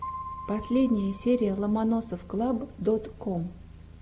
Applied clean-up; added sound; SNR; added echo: none; Piano; 16 dB; none.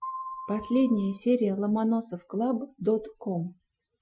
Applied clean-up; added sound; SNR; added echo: classical method Wiener filter.